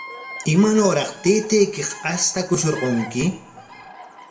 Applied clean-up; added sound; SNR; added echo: none; Bird vocalization, bird call, bird song; 17 dB; reverberation time 0.7 s.